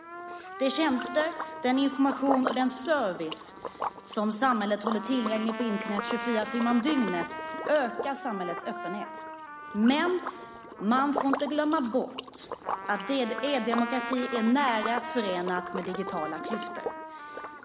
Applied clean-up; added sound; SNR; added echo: none; Liquid + Trumpet; 7 dB; none.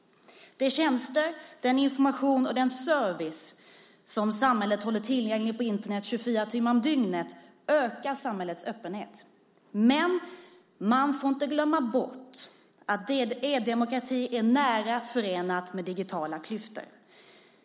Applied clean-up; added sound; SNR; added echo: none; none; none; none.